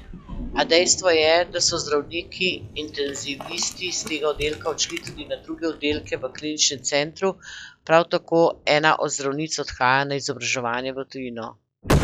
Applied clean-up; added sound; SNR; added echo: classical method log-MMSE.